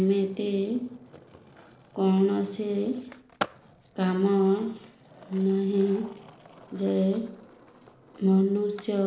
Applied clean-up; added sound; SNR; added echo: none; Skateboard; 18 dB; none.